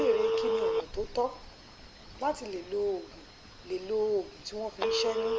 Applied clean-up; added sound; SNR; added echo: none; Telephone; 0 dB; none.